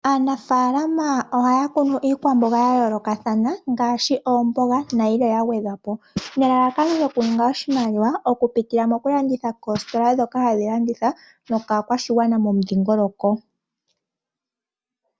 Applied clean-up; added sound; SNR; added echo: none; none; none; none.